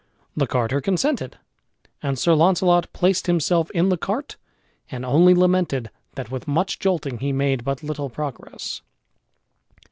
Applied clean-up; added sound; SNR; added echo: none; none; none; none.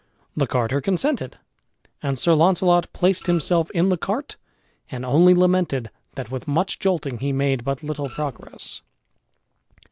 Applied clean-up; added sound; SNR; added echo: none; Printer; 17 dB; none.